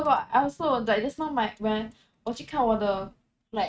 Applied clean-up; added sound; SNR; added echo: neural mask model RNNoise.